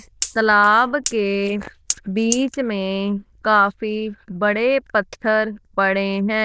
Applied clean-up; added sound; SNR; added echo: neural diffusion model UNIVERSE++.